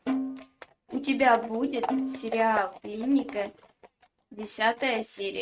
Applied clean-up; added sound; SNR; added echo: neural mask model RNNoise.